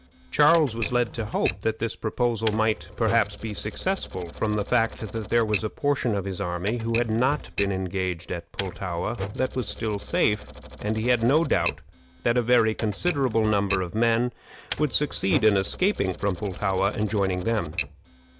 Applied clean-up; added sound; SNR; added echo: none; Typewriter; 11 dB; none.